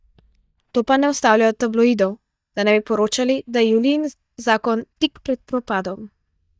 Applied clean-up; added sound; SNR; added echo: neural mask model DeepFilterNet 3.